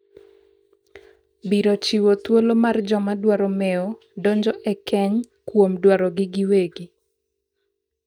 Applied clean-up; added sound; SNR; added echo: neural mask model DeepFilterNet 3.